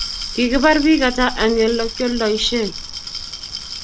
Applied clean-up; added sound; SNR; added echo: none; Glass + Cricket / Bird; 9 dB; none.